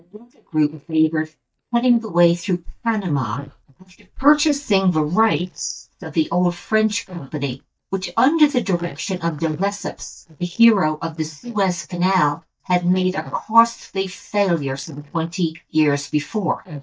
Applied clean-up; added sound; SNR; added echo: neural mask model DeepFilterNet 3.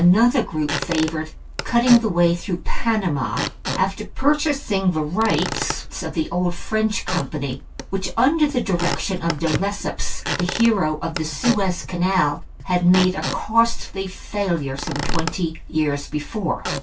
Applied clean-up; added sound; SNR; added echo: none; Squeak / Wood; 10 dB; reverberation time 0.1 s.